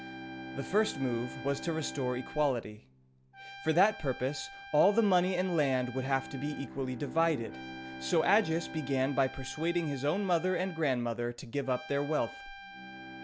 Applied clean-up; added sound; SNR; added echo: none; Trumpet + Bowed string instrument; 13 dB; none.